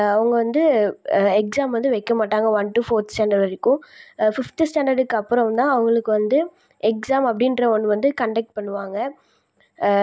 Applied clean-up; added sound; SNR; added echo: none; none; none; none.